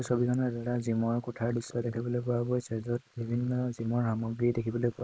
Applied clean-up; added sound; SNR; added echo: neural mask model Resemble Enhance denoiser.